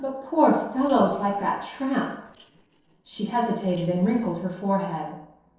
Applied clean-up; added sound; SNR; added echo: neural separator model SepFormer DNS4.